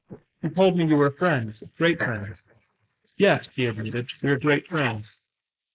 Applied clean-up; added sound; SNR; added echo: neural mask model Resemble Enhance denoiser.